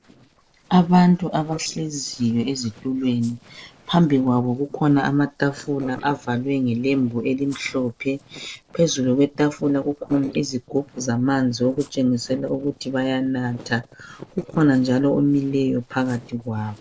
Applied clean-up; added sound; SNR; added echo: neural separator model SepFormer DNS4.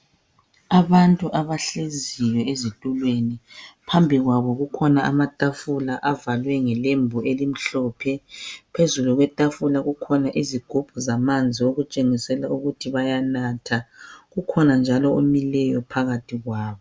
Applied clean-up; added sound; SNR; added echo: none; none; none; none.